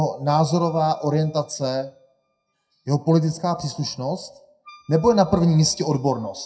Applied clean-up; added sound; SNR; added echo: classical method WPE with log-MMSE.